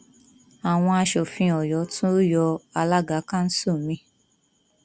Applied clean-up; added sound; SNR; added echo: none; none; none; none.